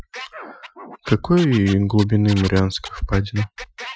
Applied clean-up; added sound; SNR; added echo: classical method Wiener filter.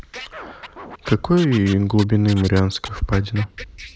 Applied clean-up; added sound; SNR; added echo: neural mask model Resemble Enhance denoiser.